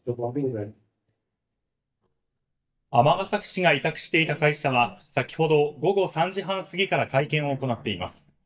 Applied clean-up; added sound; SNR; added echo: neural mask model DeepFilterNet 3.